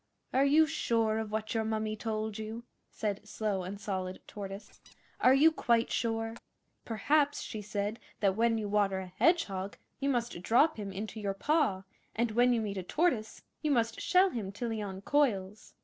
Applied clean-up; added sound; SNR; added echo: neural separator model SepFormer DNS4.